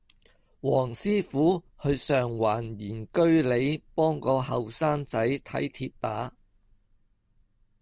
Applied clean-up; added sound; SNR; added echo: none; none; none; none.